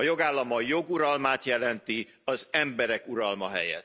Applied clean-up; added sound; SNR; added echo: none; none; none; none.